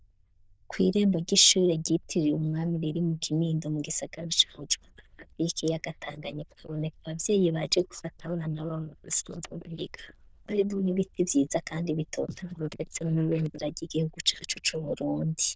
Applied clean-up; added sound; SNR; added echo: neural diffusion model UNIVERSE++.